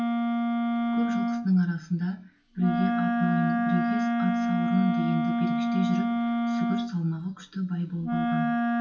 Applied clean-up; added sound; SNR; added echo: none; Wind instrument, woodwind instrument; -3 dB; reverberation time 0.1 s.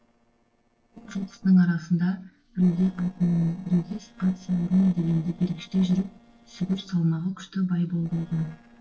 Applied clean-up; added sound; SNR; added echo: neural separator model SepFormer DNS4.